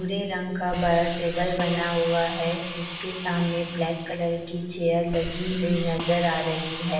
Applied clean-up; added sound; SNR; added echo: none; Hiss; 9 dB; reverberation time 1.1 s.